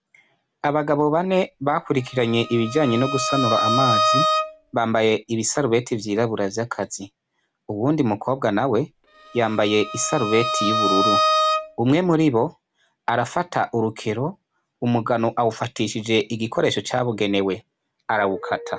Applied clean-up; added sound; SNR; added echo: none; Bowed string instrument; 1 dB; none.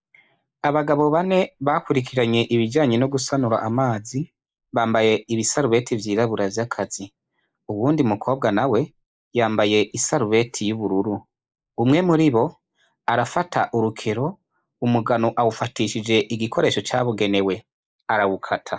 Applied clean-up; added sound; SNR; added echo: neural mask model Resemble Enhance denoiser.